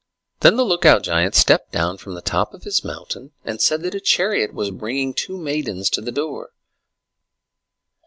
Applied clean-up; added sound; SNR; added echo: none; none; none; none.